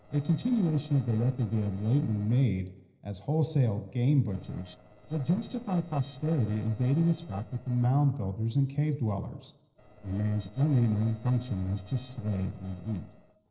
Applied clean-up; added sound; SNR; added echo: neural separator model SepFormer DNS4.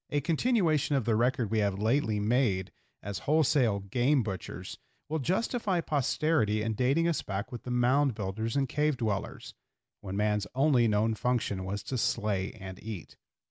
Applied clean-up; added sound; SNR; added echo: none; none; none; none.